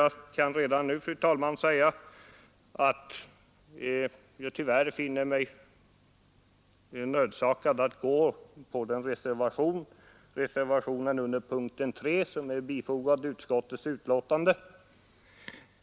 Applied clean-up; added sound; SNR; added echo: none; none; none; none.